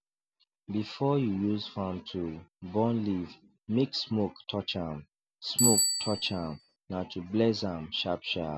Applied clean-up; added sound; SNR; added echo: none; Bicycle bell; 5 dB; none.